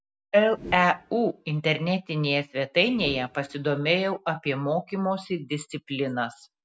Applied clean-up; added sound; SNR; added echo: none; Whoosh, swoosh, swish; 19 dB; none.